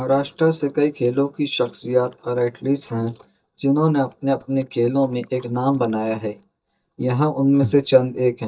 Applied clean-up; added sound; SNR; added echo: neural mask model DeepFilterNet 3.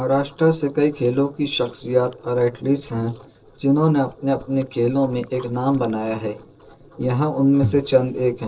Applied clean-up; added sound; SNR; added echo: neural separator model SepFormer DNS4.